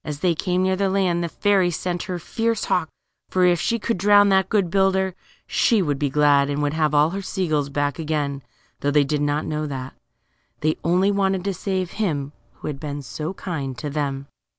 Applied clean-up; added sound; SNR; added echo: none; none; none; none.